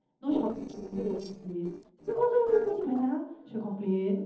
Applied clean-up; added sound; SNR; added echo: neural separator model SepFormer DNS4.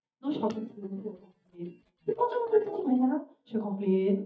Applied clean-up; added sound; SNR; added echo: neural mask model DeepFilterNet 3.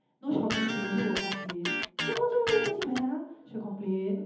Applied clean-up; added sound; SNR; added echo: none; Electric guitar; 3 dB; reverberation time 1.3 s.